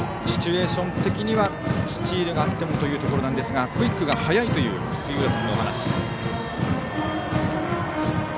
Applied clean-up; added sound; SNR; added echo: none; Wind instrument, woodwind instrument; 20 dB; none.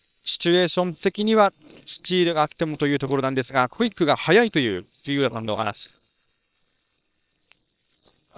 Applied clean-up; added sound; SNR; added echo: neural separator model SepFormer WHAM!.